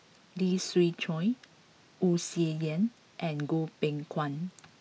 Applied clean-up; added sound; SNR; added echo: none; none; none; none.